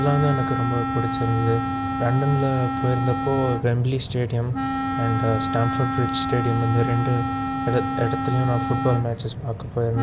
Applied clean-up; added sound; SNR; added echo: none; Wind instrument, woodwind instrument; 4 dB; none.